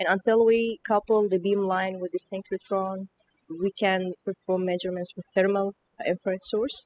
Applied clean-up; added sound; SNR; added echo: classical method spectral subtraction.